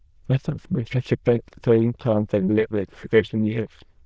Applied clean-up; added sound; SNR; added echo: neural diffusion model UNIVERSE++.